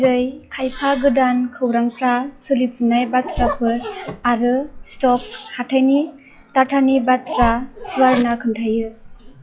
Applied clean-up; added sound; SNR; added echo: classical method log-MMSE.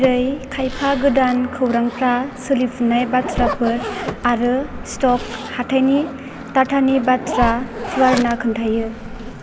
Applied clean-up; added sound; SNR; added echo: none; Zipper (clothing) + Car; 10 dB; none.